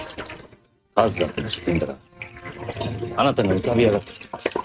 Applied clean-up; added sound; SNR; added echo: neural mask model RNNoise.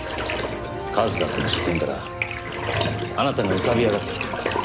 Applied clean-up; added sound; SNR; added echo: none; Bathtub (filling or washing); 2 dB; none.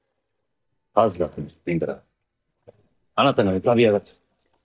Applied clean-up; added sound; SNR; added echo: neural mask model DeepFilterNet 3.